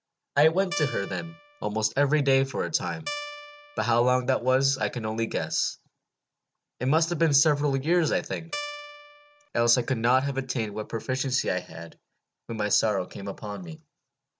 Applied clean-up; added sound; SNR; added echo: none; Guitar; 10 dB; none.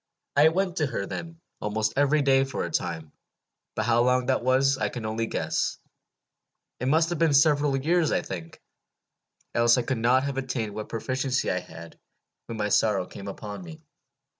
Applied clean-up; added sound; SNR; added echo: none; none; none; none.